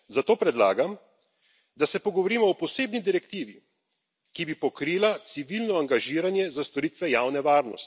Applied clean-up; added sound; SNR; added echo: none; none; none; none.